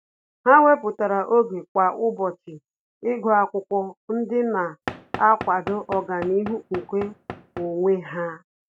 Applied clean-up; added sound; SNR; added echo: none; Knock / Wood; 13 dB; none.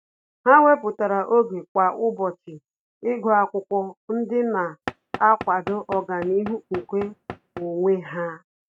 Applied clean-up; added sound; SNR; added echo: neural mask model RNNoise.